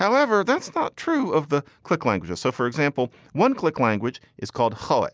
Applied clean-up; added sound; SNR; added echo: none; none; none; none.